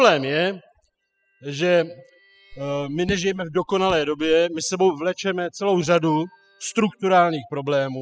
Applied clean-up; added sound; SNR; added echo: classical method spectral subtraction.